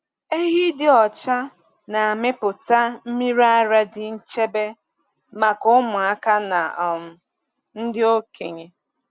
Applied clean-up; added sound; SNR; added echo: none; none; none; none.